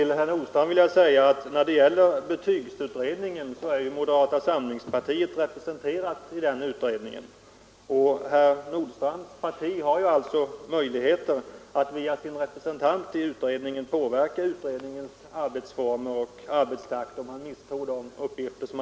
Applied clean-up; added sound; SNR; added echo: none; none; none; none.